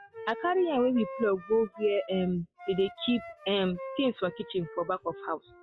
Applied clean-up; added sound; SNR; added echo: classical method log-MMSE.